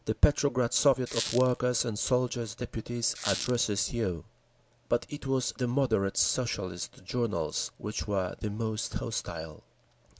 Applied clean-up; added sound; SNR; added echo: none; Squeak; 8 dB; none.